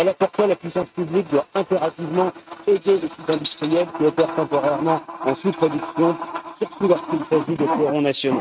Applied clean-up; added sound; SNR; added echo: neural mask model RNNoise.